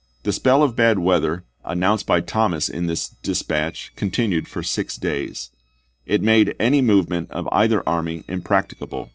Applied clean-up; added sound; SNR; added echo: neural separator model SepFormer DNS4.